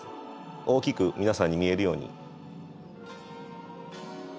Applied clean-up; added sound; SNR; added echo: none; none; none; none.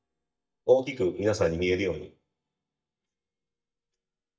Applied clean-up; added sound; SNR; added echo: neural mask model DeepFilterNet 3.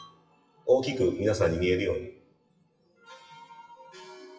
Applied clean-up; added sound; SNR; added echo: classical method WPE with log-MMSE.